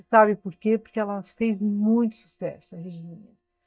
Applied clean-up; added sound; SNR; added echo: neural mask model DeepFilterNet 3.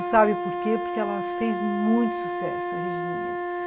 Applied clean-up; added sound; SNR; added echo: none; Wind instrument, woodwind instrument; 2 dB; none.